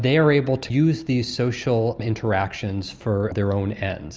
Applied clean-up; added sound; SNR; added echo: none; none; none; none.